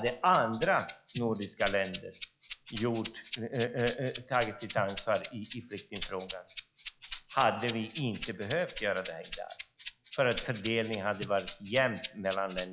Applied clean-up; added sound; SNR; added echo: classical method log-MMSE.